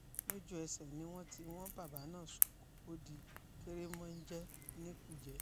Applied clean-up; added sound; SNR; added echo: none; Crack / Crackle; -5 dB; none.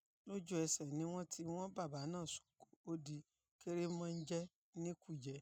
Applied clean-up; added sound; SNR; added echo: none; none; none; none.